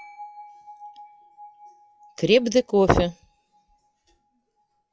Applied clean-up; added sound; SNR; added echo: classical method log-MMSE.